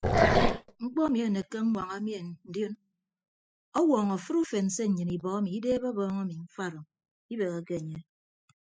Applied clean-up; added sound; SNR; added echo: classical method spectral subtraction.